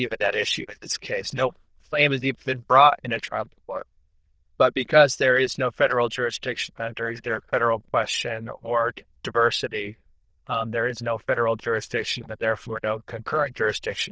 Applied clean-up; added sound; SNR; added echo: neural diffusion model UNIVERSE++.